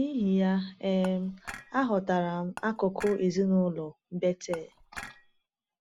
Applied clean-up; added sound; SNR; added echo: none; Dishes, pots, and pans / Chink, clink; 16 dB; none.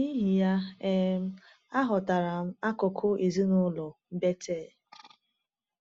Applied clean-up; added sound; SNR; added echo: none; none; none; none.